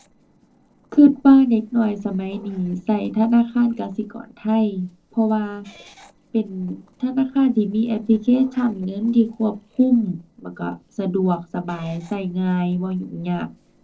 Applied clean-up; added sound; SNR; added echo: neural separator model SepFormer DNS4.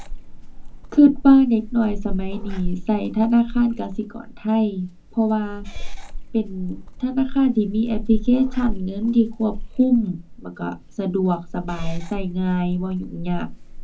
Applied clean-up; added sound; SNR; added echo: none; Meow / Purr; 7 dB; reverberation time 0.3 s.